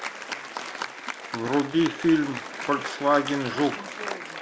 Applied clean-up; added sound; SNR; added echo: none; Applause; 8 dB; none.